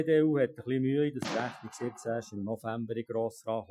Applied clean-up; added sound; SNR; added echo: classical method Wiener filter.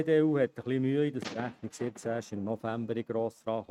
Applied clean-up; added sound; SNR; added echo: neural mask model RNNoise.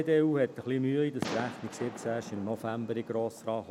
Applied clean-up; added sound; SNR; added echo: none; Fireworks; 13 dB; none.